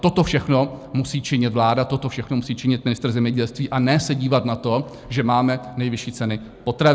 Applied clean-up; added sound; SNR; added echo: none; none; none; none.